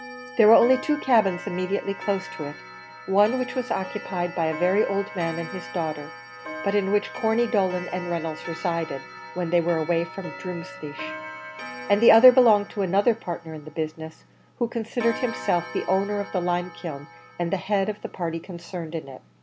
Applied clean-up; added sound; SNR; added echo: none; Clock; 14 dB; none.